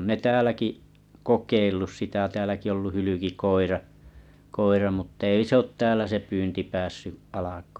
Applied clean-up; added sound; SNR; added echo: none; none; none; none.